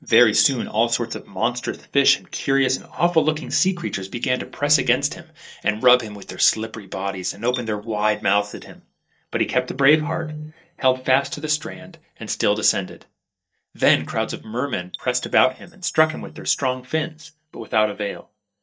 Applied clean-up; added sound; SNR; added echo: neural mask model DeepFilterNet 3.